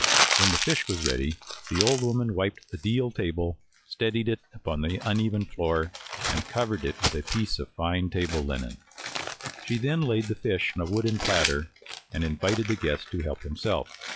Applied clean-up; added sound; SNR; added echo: classical method log-MMSE.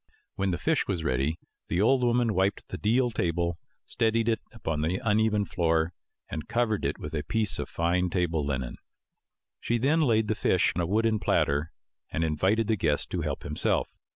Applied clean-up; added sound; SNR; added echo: none; none; none; none.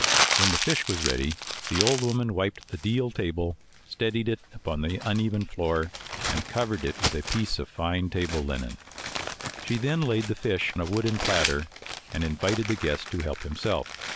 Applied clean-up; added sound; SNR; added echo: none; Crumpling, crinkling; 4 dB; none.